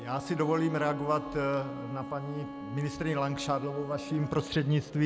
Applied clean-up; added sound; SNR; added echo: none; Bowed string instrument; 11 dB; none.